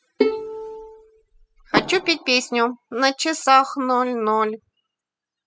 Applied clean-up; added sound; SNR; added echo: classical method spectral subtraction.